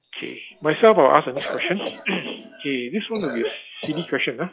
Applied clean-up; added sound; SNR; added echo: classical method log-MMSE.